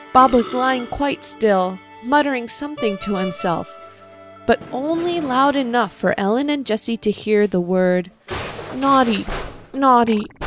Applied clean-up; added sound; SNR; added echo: none; Musical instrument; 15 dB; none.